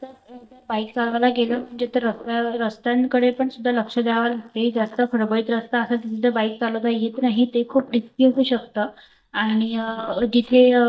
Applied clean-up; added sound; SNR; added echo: neural mask model DeepFilterNet 3.